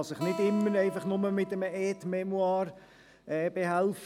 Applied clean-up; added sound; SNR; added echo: none; Acoustic guitar; 14 dB; none.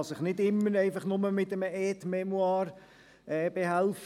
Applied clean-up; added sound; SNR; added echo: none; none; none; none.